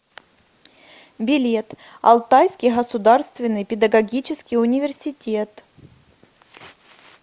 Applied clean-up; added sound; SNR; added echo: none; none; none; none.